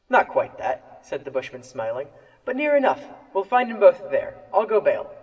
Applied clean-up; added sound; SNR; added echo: none; none; none; reverberation time 2.8 s.